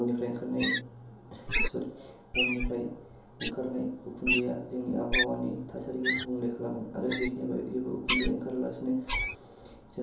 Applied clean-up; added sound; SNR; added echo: none; Wild animals; 0 dB; reverberation time 2.8 s.